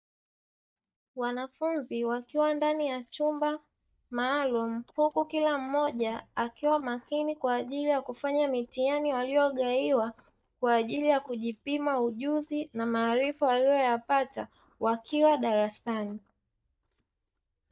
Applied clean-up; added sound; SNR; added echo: neural mask model DeepFilterNet 3.